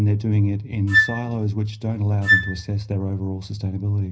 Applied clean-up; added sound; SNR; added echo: none; Wind instrument, woodwind instrument; 1 dB; reverberation time 0.4 s.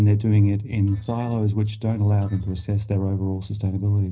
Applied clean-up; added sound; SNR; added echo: neural separator model SepFormer DNS4.